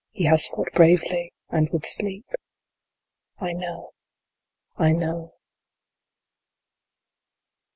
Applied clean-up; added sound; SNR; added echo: none; none; none; none.